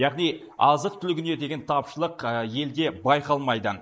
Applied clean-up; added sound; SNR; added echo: neural mask model Resemble Enhance denoiser.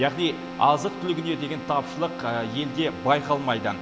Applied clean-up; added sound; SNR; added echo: none; Keyboard (musical); 11 dB; none.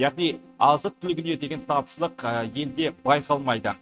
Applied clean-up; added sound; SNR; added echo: neural mask model RNNoise.